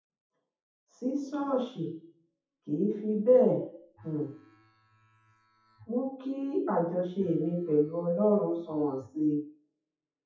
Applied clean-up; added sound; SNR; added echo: classical method WPE with log-MMSE.